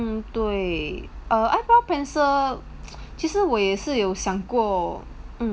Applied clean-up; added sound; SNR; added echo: none; none; none; none.